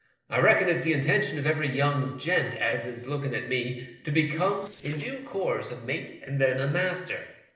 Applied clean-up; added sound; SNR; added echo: neural separator model SepFormer DNS4.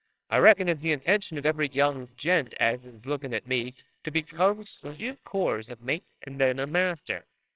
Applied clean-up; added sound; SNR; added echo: neural separator model SepFormer WHAMR!.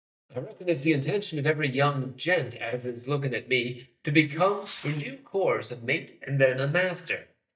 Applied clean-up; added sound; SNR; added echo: neural mask model DeepFilterNet 3.